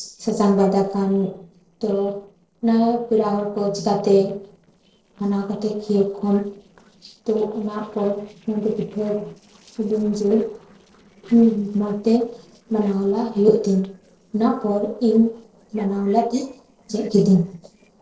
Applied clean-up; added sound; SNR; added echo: neural separator model SepFormer DNS4.